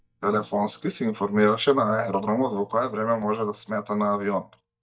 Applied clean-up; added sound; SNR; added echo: neural mask model DeepFilterNet 3.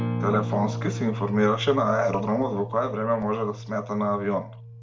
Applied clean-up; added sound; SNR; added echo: none; Acoustic guitar; 7 dB; reverberation time 0.4 s.